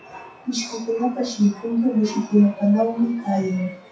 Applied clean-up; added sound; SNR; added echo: classical method WPE with log-MMSE.